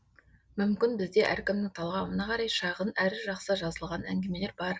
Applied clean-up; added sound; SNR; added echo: none; Finger snapping; 18 dB; none.